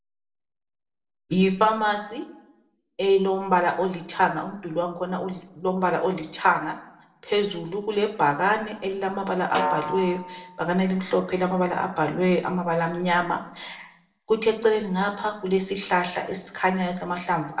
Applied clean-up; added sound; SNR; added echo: neural separator model SepFormer DNS4.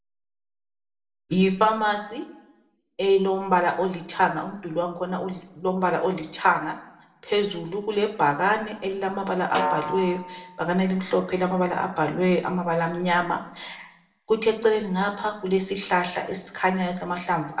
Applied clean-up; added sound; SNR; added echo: none; Snare drum; 7 dB; reverberation time 0.6 s.